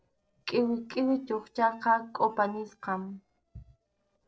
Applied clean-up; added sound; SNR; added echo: neural separator model SepFormer DNS4.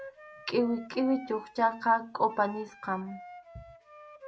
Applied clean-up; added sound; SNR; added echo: none; Wind instrument, woodwind instrument; 18 dB; none.